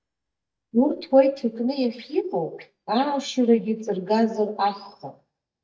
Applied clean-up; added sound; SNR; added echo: neural mask model DeepFilterNet 3.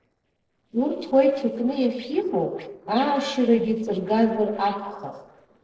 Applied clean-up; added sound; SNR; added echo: neural separator model SepFormer DNS4.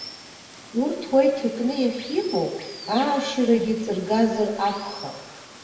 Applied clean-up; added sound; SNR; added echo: none; Water; 17 dB; reverberation time 1.4 s.